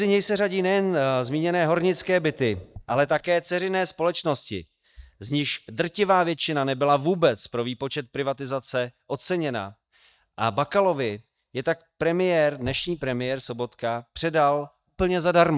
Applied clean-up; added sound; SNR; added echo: neural mask model DeepFilterNet 3.